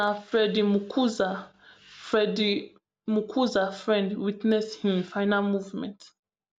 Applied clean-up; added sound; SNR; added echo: none; none; none; none.